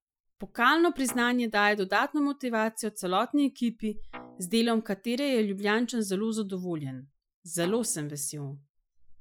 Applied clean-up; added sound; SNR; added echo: classical method Wiener filter.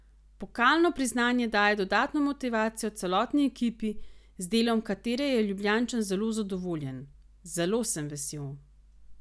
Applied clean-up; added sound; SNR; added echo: none; none; none; none.